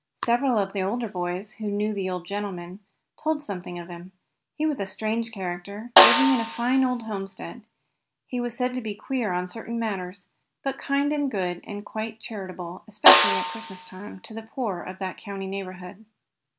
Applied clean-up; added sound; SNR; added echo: none; Snare drum; -5 dB; none.